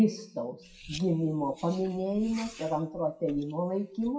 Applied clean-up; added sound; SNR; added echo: classical method WPE with log-MMSE.